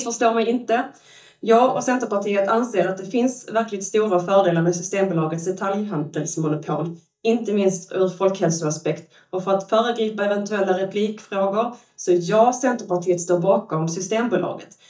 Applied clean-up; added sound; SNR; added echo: neural mask model DeepFilterNet 3.